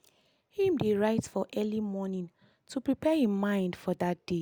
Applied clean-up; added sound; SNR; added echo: none; none; none; none.